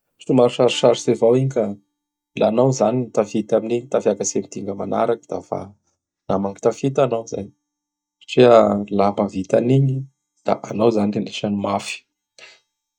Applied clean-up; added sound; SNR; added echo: neural mask model DeepFilterNet 3.